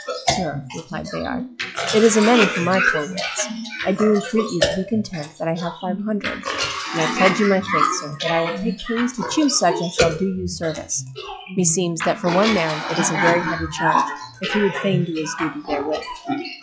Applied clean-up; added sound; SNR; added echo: classical method log-MMSE.